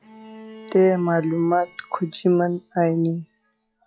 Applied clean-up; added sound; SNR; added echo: classical method log-MMSE.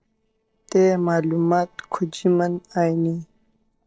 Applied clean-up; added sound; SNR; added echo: neural separator model SepFormer DNS4.